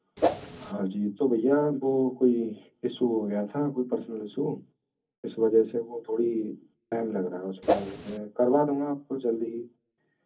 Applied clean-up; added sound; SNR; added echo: none; Whoosh, swoosh, swish; 0 dB; reverberation time 0.3 s.